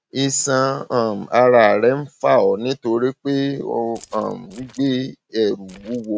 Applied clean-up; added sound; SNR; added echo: neural mask model RNNoise.